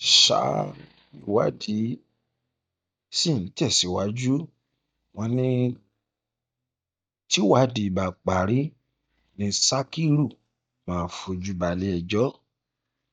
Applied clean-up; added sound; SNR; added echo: neural mask model DeepFilterNet 3.